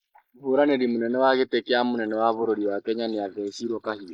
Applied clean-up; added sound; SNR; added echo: neural mask model Resemble Enhance denoiser.